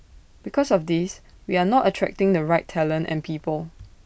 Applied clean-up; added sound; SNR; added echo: none; none; none; none.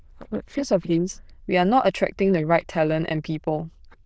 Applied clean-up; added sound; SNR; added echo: neural diffusion model UNIVERSE++.